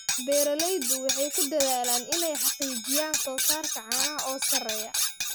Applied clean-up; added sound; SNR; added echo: none; Cutlery, silverware; -3 dB; none.